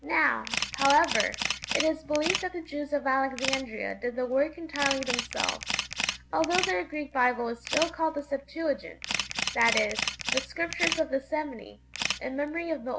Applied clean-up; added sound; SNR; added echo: none; Camera; 5 dB; none.